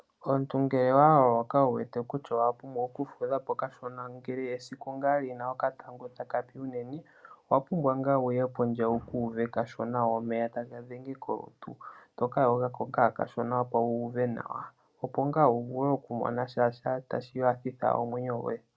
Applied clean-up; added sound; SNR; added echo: none; none; none; none.